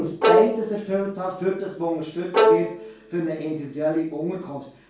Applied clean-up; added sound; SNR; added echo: none; Bowed string instrument; -3 dB; reverberation time 0.4 s.